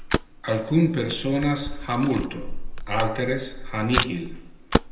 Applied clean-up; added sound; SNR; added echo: none; Camera; 3 dB; reverberation time 0.8 s.